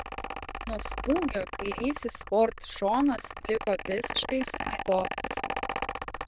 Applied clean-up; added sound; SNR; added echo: neural diffusion model UNIVERSE++.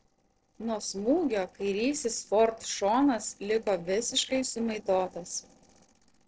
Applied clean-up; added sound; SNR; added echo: neural separator model SepFormer DNS4.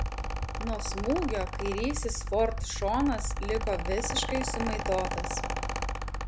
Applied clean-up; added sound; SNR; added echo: none; Mechanical fan; 0 dB; none.